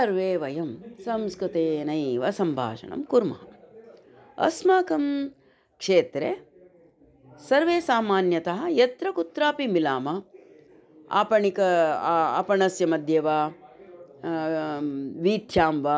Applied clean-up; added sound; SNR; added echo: none; none; none; none.